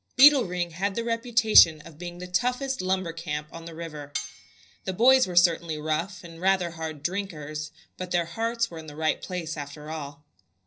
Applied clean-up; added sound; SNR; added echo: neural separator model SepFormer DNS4.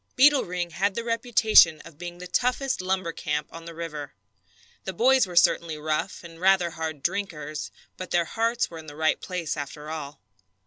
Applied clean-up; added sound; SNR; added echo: none; none; none; none.